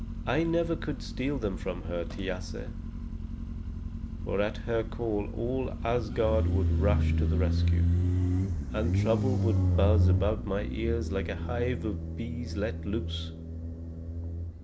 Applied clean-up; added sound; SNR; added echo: none; Motorcycle; -3 dB; none.